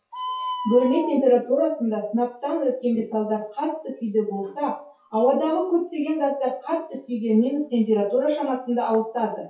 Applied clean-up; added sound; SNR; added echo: classical method WPE with log-MMSE.